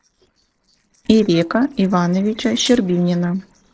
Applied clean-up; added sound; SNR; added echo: neural separator model SepFormer DNS4.